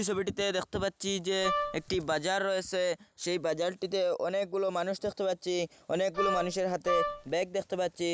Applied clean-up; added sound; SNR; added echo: none; Wind instrument, woodwind instrument; 2 dB; none.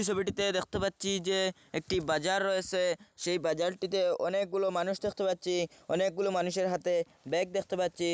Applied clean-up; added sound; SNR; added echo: none; none; none; none.